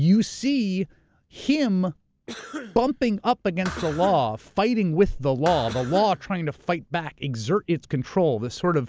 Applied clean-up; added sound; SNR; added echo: none; Thump, thud + Cough; 14 dB; none.